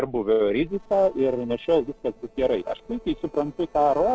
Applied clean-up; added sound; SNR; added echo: neural separator model SepFormer DNS4.